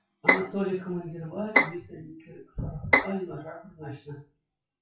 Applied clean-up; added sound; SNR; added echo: classical method WPE with log-MMSE.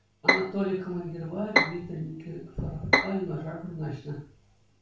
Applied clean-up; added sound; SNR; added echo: none; Bowed string instrument; -4 dB; reverberation time 0.4 s.